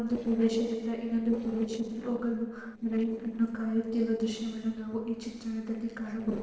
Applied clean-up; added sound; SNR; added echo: neural separator model SepFormer DNS4.